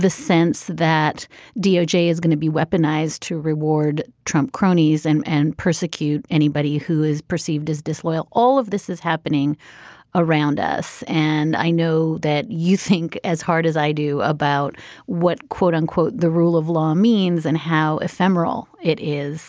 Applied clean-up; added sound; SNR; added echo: none; none; none; none.